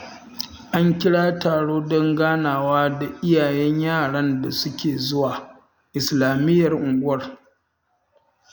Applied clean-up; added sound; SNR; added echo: none; none; none; none.